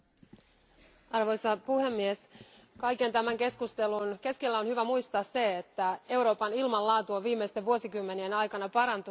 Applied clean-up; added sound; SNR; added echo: none; none; none; none.